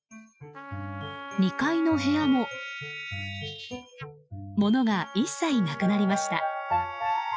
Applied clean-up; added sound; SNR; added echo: classical method Wiener filter.